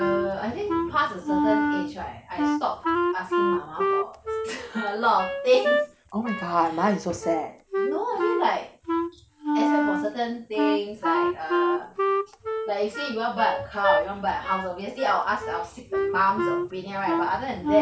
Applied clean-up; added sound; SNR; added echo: none; Wind instrument, woodwind instrument; 0 dB; none.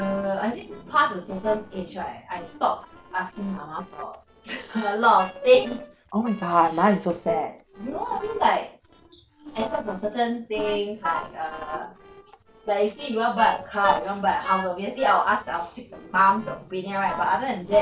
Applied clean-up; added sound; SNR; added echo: neural separator model SepFormer DNS4.